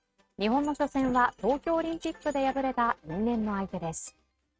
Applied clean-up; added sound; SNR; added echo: neural mask model RNNoise.